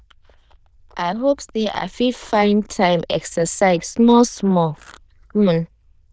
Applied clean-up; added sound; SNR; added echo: neural diffusion model UNIVERSE++.